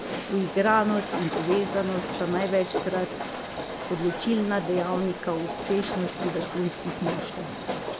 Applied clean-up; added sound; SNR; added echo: none; Train; 5 dB; none.